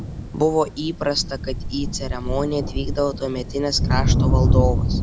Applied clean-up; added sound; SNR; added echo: none; Thunder; -3 dB; none.